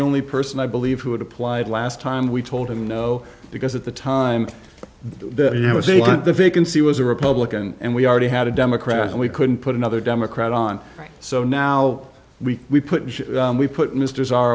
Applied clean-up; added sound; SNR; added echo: none; none; none; none.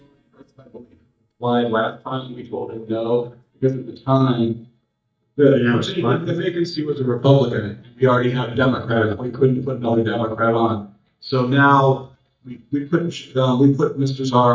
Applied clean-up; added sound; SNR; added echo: neural mask model DeepFilterNet 3.